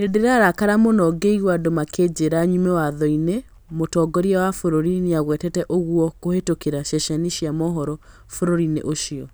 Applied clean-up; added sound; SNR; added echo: none; none; none; none.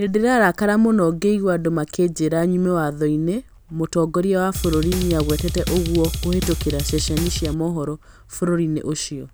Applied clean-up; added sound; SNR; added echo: none; Drum kit; 4 dB; none.